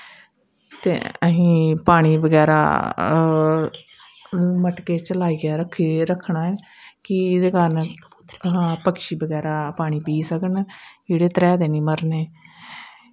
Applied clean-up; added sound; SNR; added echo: none; none; none; none.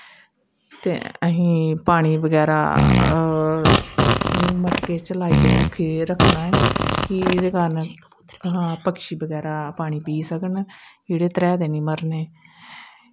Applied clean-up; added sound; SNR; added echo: none; Fart; -3 dB; none.